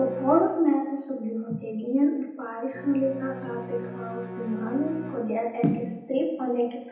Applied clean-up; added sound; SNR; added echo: none; Bowed string instrument; 14 dB; reverberation time 0.9 s.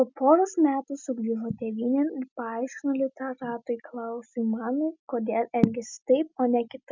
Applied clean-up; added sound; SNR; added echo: none; none; none; none.